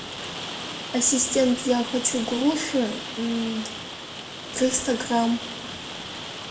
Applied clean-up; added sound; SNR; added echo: none; Rain; 9 dB; reverberation time 0.5 s.